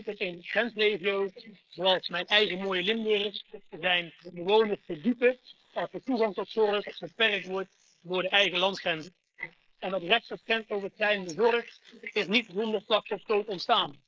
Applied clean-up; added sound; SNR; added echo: neural mask model Resemble Enhance denoiser.